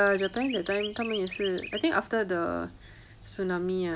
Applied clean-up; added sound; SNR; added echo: none; Chirp, tweet; 14 dB; none.